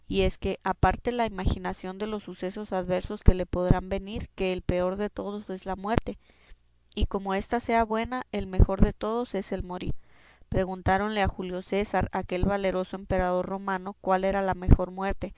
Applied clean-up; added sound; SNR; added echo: none; none; none; none.